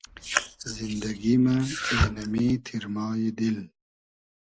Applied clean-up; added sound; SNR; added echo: neural mask model Resemble Enhance denoiser.